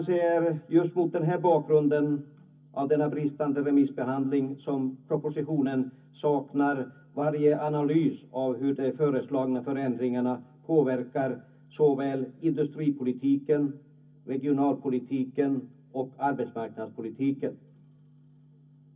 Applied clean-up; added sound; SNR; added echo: none; none; none; reverberation time 0.3 s.